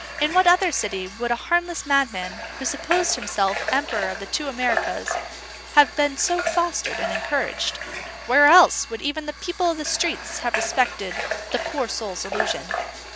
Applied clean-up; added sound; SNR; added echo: none; Water tap, faucet / Water; 8 dB; none.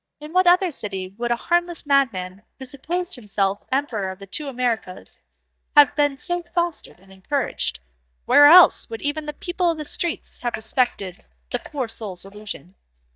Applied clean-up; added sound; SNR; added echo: neural mask model DeepFilterNet 3.